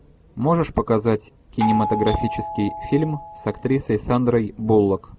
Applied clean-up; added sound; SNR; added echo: none; Doorbell; 6 dB; none.